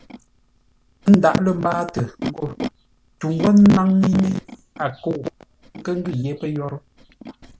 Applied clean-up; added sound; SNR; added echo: none; Animal; 17 dB; none.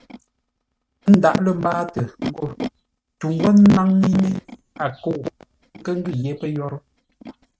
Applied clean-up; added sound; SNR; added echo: neural mask model RNNoise.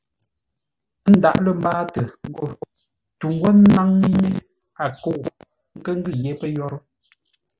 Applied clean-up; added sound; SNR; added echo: none; none; none; none.